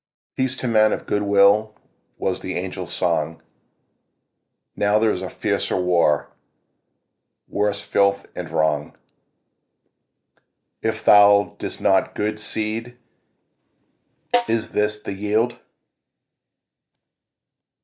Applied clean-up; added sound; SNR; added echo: neural mask model DeepFilterNet 3.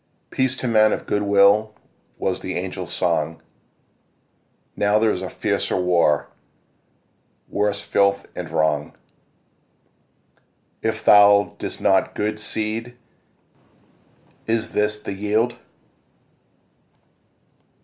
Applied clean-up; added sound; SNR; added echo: none; none; none; none.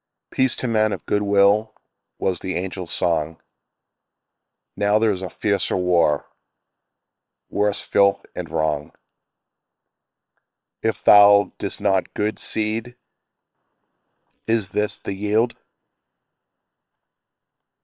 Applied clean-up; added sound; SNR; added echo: neural separator model SepFormer WHAM!.